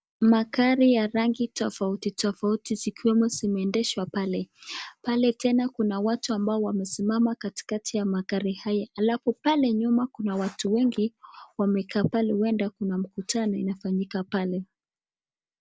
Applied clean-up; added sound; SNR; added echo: none; none; none; none.